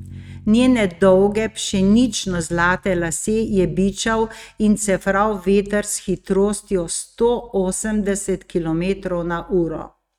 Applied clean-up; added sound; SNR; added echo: neural mask model RNNoise.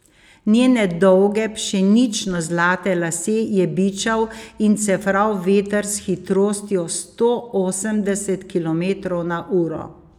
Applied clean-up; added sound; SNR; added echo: none; none; none; none.